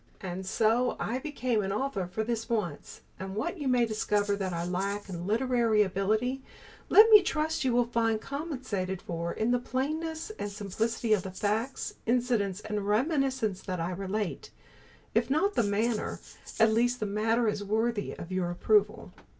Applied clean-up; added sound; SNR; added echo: none; Rattle (instrument); 19 dB; none.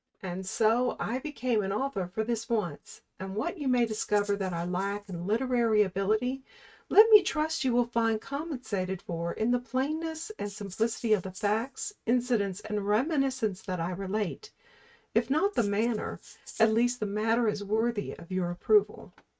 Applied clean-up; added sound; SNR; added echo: neural mask model RNNoise.